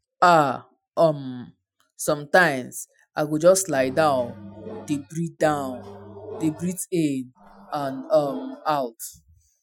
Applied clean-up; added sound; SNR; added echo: classical method Wiener filter.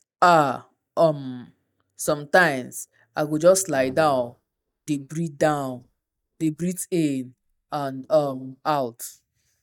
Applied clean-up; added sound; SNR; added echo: neural mask model DeepFilterNet 3.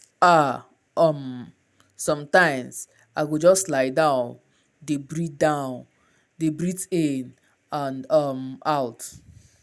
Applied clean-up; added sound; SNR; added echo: none; none; none; none.